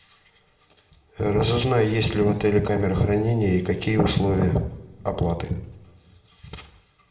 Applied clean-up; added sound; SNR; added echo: none; none; none; reverberation time 0.6 s.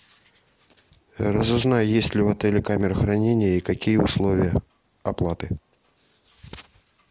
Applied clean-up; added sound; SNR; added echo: none; none; none; none.